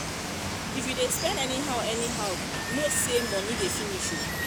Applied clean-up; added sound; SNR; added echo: none; Water; 0 dB; none.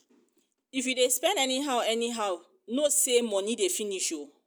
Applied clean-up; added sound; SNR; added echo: none; none; none; none.